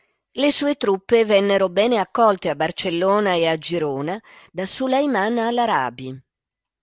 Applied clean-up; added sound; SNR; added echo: none; none; none; none.